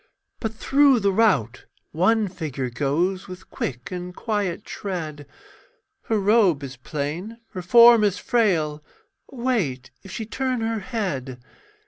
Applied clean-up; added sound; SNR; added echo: none; none; none; none.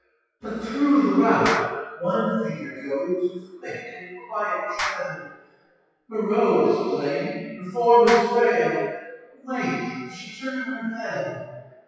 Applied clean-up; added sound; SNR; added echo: classical method WPE with log-MMSE.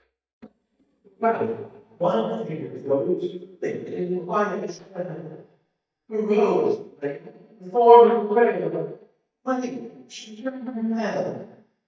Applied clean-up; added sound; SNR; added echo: neural mask model DeepFilterNet 3.